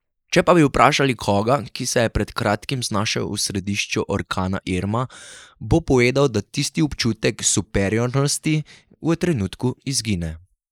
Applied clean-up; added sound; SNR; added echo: neural mask model Resemble Enhance denoiser.